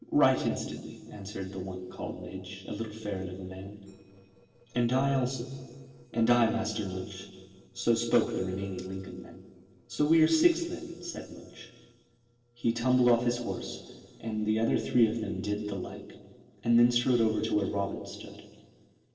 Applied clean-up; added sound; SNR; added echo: neural separator model SepFormer DNS4.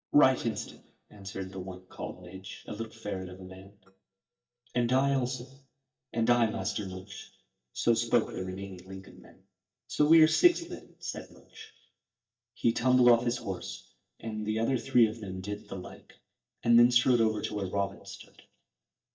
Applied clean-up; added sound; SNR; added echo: neural mask model DeepFilterNet 3.